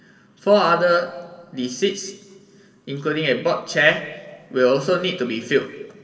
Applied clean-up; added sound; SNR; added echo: none; none; none; reverberation time 1.4 s.